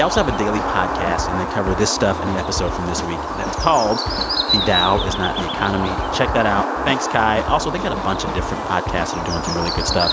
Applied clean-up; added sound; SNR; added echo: none; Bird; 3 dB; none.